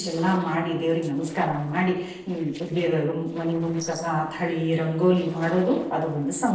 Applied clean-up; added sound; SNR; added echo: neural separator model SepFormer DNS4.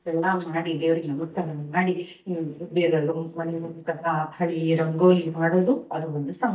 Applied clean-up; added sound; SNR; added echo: neural mask model DeepFilterNet 3.